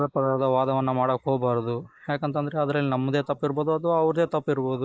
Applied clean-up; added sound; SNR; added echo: neural mask model Resemble Enhance denoiser.